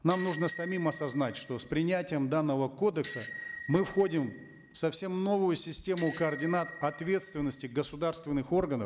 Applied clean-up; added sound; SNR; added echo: none; Bicycle bell; 10 dB; none.